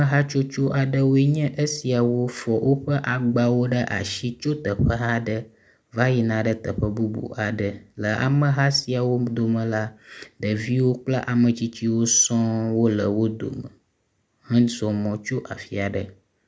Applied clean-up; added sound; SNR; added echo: none; none; none; none.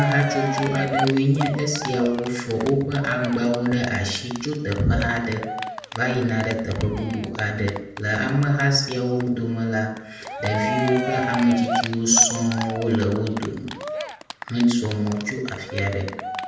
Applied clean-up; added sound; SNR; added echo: none; Cheering; 8 dB; reverberation time 0.7 s.